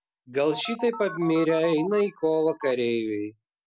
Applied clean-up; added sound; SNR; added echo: none; Telephone; 14 dB; none.